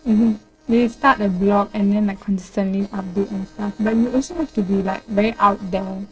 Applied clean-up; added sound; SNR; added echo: neural separator model SepFormer DNS4.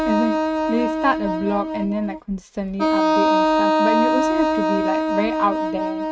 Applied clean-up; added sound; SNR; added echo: neural mask model RNNoise.